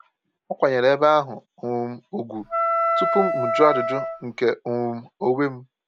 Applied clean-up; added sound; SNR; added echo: none; Wind instrument, woodwind instrument; 0 dB; none.